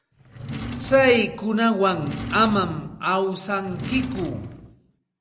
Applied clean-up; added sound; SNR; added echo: none; Drawer open or close; 11 dB; none.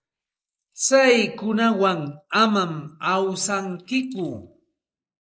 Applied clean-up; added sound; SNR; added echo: neural mask model Resemble Enhance denoiser.